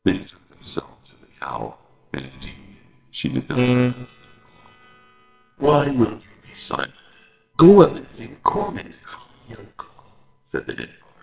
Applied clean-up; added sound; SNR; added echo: neural separator model SepFormer WHAMR!.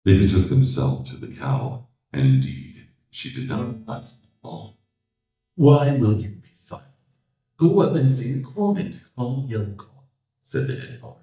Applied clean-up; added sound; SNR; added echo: neural mask model DeepFilterNet 3.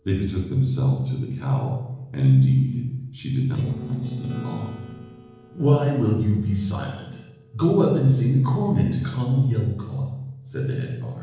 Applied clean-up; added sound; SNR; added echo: neural separator model SepFormer DNS4.